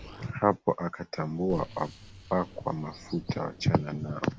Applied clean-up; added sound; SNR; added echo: none; Explosion; 18 dB; none.